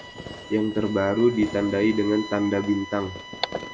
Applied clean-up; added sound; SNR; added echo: none; Bowed string instrument + Fireworks; 14 dB; none.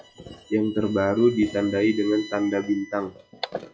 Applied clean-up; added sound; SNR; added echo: classical method log-MMSE.